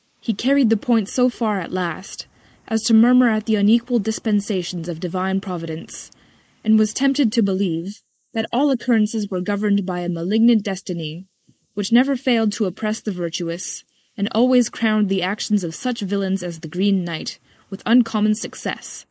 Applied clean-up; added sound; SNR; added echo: neural mask model Resemble Enhance denoiser.